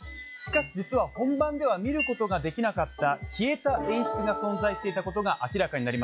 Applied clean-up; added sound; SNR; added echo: classical method log-MMSE.